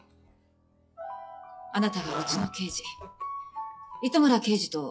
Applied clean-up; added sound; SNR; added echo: classical method log-MMSE.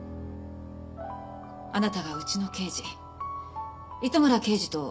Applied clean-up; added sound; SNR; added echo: none; none; none; none.